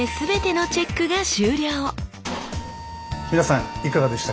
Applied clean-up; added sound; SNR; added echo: none; Mechanisms; 12 dB; none.